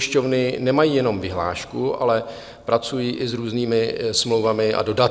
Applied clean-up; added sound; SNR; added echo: none; none; none; none.